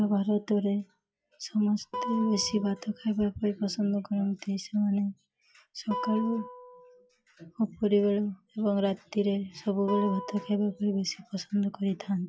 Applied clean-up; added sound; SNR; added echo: classical method log-MMSE.